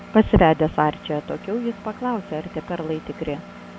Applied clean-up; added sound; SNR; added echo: none; Engine; 17 dB; none.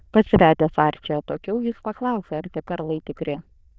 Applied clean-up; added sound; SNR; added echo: neural diffusion model UNIVERSE++.